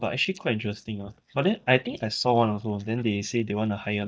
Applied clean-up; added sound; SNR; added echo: neural mask model DeepFilterNet 3.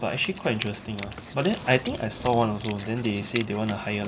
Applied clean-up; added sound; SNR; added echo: none; Wind instrument, woodwind instrument; 10 dB; none.